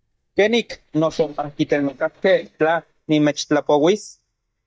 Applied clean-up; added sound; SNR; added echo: neural mask model DeepFilterNet 3.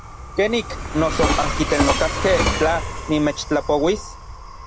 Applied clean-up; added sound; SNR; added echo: none; Train; 3 dB; none.